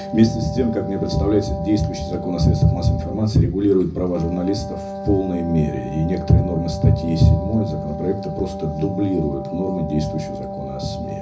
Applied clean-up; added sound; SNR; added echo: none; Wind instrument, woodwind instrument; 10 dB; reverberation time 0.4 s.